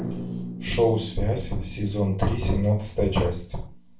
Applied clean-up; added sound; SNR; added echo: none; Drum; 13 dB; reverberation time 0.3 s.